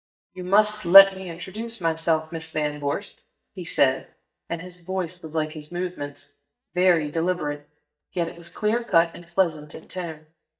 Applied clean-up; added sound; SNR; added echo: neural mask model DeepFilterNet 3.